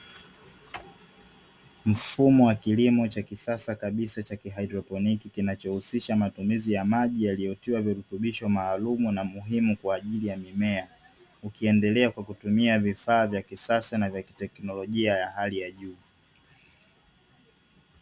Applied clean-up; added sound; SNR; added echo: none; none; none; none.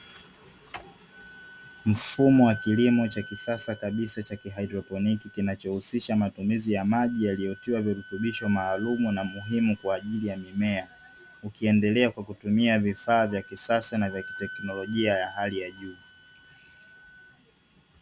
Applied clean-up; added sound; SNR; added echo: none; Wind instrument, woodwind instrument; 18 dB; none.